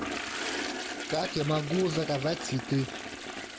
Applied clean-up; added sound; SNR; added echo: none; Toilet flush; 5 dB; none.